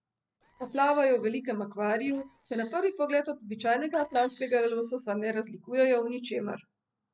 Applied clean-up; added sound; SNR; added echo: neural separator model SepFormer DNS4.